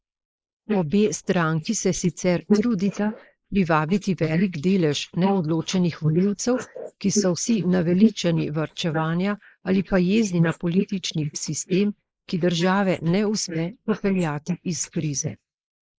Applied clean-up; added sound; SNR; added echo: neural mask model Resemble Enhance denoiser.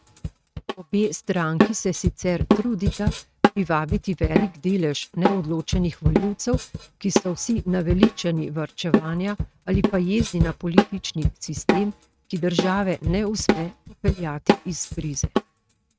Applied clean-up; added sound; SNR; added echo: neural mask model RNNoise.